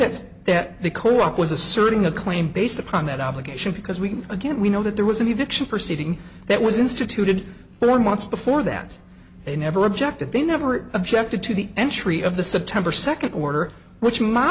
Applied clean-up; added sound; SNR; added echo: none; none; none; none.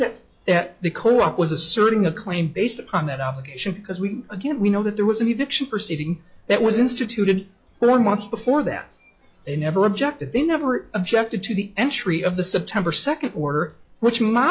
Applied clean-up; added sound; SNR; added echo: classical method log-MMSE.